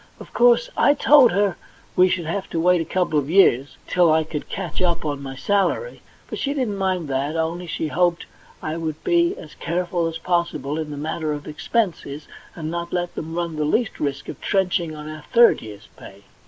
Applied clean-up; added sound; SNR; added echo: none; none; none; none.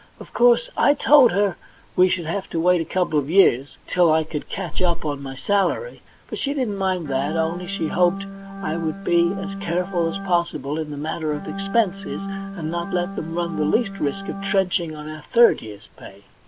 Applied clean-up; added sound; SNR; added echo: none; Organ; 9 dB; none.